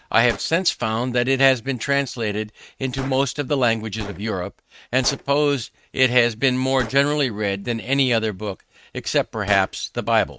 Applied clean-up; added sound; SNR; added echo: neural mask model RNNoise.